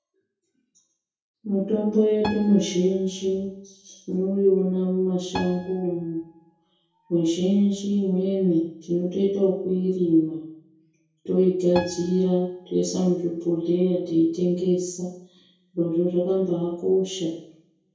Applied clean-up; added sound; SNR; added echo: none; Piano; 18 dB; reverberation time 0.6 s.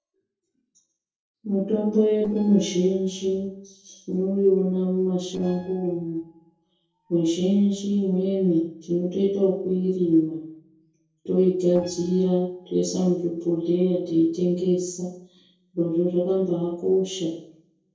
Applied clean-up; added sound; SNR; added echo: neural separator model SepFormer DNS4.